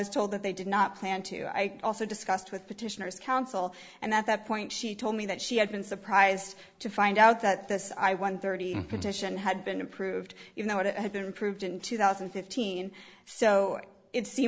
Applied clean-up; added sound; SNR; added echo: none; none; none; none.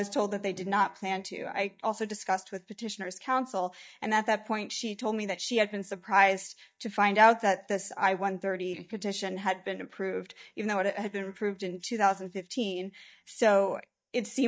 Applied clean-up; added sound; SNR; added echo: neural mask model DeepFilterNet 3.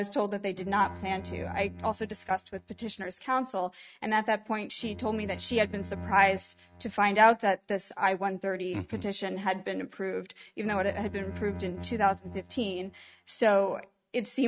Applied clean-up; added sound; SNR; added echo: neural mask model RNNoise.